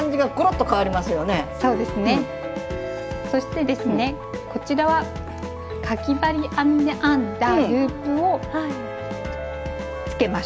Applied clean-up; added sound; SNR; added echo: none; Wind instrument, woodwind instrument; 14 dB; none.